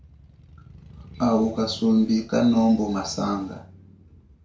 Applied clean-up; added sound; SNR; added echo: none; Motorcycle / Crow; 20 dB; reverberation time 0.3 s.